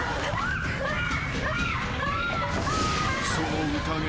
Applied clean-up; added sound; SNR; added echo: none; Alarm; 20 dB; none.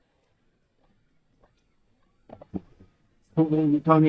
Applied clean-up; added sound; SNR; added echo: neural mask model DeepFilterNet 3.